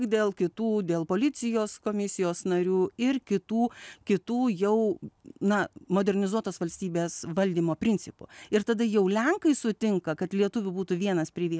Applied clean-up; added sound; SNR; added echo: none; none; none; none.